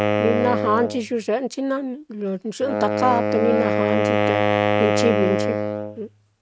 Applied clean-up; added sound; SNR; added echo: none; Wind instrument, woodwind instrument; -2 dB; none.